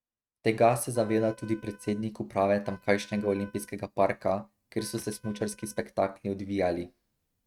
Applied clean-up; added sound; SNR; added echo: neural mask model RNNoise.